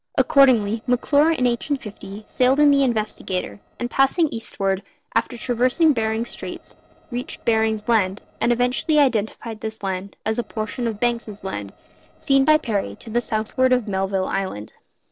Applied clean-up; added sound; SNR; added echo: neural separator model SepFormer DNS4.